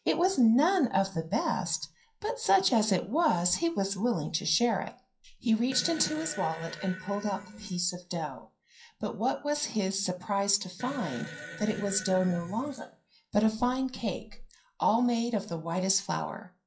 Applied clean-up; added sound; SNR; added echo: classical method WPE with log-MMSE.